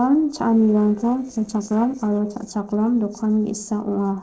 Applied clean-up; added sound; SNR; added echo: neural separator model SepFormer DNS4.